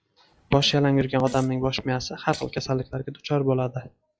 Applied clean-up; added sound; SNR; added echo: classical method log-MMSE.